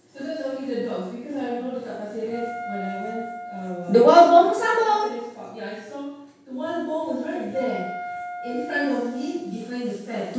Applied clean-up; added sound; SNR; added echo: none; Wind instrument, woodwind instrument; 13 dB; reverberation time 0.7 s.